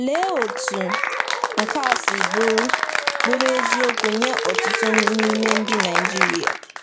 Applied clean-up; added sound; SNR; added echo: none; Applause / Cheering; -2 dB; none.